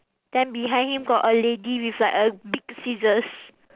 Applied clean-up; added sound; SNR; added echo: none; none; none; none.